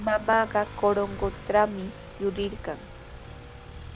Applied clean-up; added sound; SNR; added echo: none; Motorcycle / Accelerating, revving, vroom; 13 dB; none.